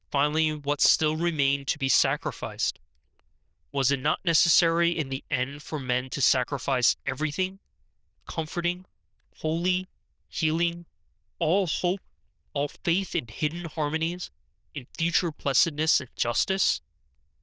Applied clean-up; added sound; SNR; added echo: neural diffusion model UNIVERSE++.